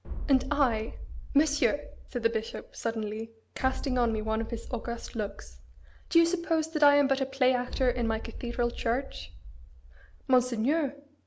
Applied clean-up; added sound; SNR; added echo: none; Boom; 9 dB; none.